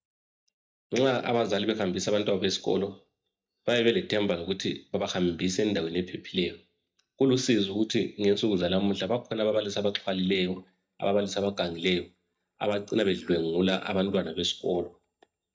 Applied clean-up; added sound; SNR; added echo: neural mask model DeepFilterNet 3.